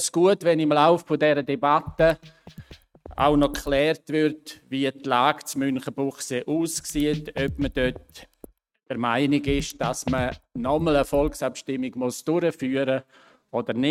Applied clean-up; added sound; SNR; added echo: neural mask model RNNoise.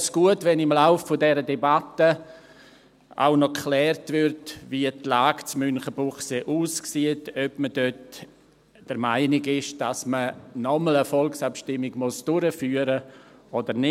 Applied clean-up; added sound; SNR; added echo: none; none; none; none.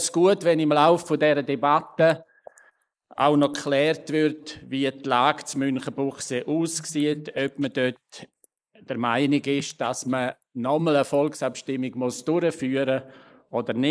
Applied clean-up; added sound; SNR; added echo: neural mask model Resemble Enhance denoiser.